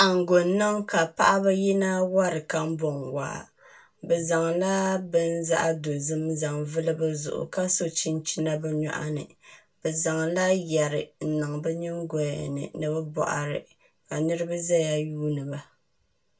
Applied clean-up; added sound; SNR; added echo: none; none; none; reverberation time 0.2 s.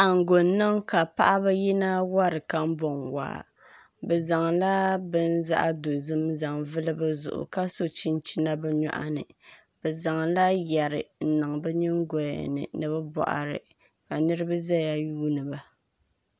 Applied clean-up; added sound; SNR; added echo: none; none; none; none.